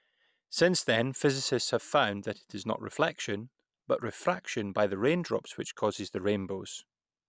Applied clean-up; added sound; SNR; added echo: none; none; none; none.